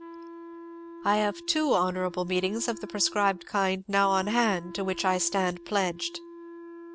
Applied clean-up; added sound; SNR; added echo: none; Wind instrument, woodwind instrument; 16 dB; none.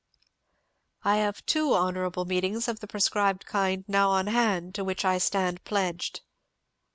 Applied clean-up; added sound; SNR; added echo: none; none; none; none.